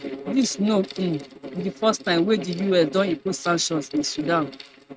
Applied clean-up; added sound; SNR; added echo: neural mask model RNNoise.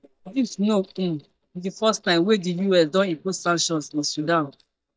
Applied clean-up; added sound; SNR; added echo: neural mask model DeepFilterNet 3.